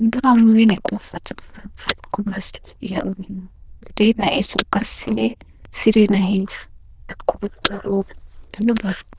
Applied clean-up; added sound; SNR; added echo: neural diffusion model UNIVERSE++.